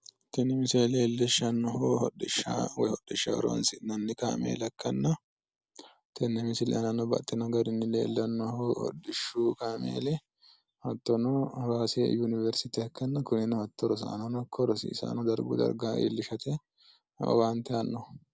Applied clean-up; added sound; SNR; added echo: none; none; none; none.